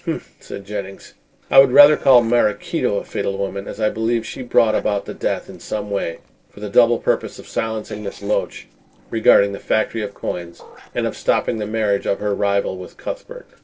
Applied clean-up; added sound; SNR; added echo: neural separator model SepFormer DNS4.